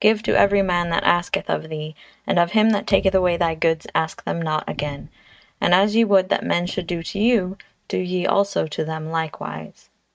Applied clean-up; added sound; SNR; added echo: neural mask model RNNoise.